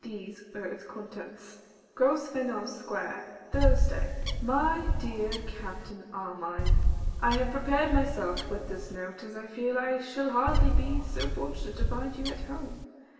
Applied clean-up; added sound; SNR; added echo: none; Bird; -5 dB; reverberation time 2.3 s.